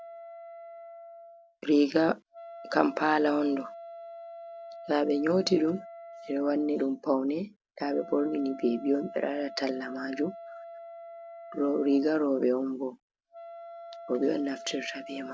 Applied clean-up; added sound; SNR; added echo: none; Wind instrument, woodwind instrument; 15 dB; none.